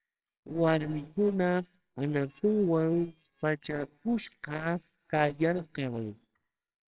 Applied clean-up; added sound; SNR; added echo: neural separator model SepFormer WHAMR!.